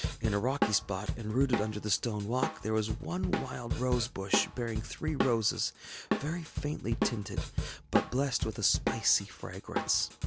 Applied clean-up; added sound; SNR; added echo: none; Drum kit; 3 dB; none.